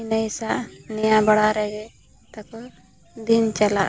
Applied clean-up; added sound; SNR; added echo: none; none; none; none.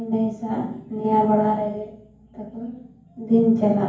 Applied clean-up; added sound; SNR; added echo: none; none; none; reverberation time 0.9 s.